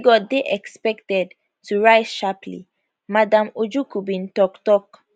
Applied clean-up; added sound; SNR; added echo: none; none; none; none.